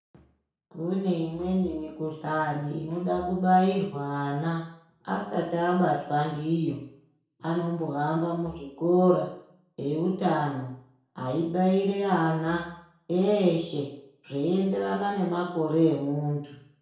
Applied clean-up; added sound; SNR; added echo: none; none; none; reverberation time 0.5 s.